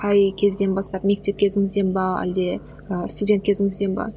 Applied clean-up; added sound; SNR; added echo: none; none; none; none.